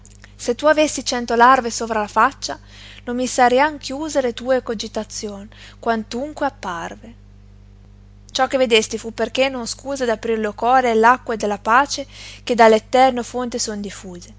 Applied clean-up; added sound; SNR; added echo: none; none; none; none.